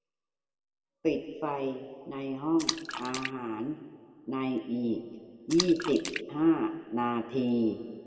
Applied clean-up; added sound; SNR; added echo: none; Splash, splatter; 9 dB; reverberation time 1.6 s.